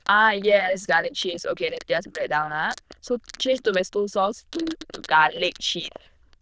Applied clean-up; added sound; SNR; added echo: neural diffusion model UNIVERSE++.